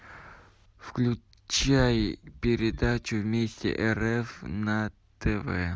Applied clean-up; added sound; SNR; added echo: none; none; none; none.